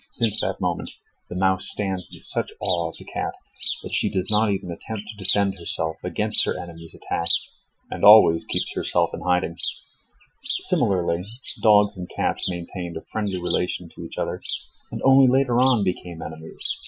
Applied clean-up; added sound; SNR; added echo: classical method Wiener filter.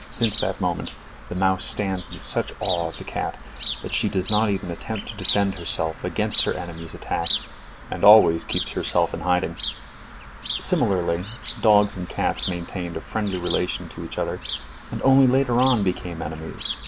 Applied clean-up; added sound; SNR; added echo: none; Chirp, tweet; 7 dB; none.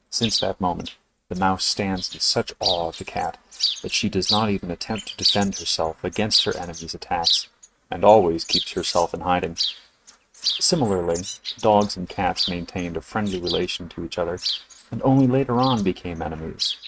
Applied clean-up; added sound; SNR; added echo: neural mask model RNNoise.